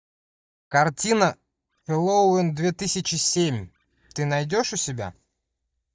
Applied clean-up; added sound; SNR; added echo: neural mask model DeepFilterNet 3.